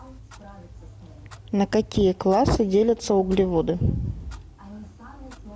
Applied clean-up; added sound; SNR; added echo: none; Clock; 19 dB; none.